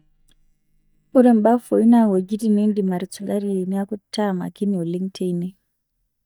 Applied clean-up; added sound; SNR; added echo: neural mask model DeepFilterNet 3.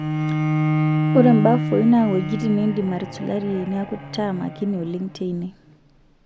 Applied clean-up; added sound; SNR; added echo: none; Bowed string instrument; 3 dB; none.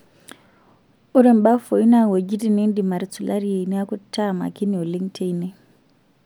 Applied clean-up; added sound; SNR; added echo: none; none; none; none.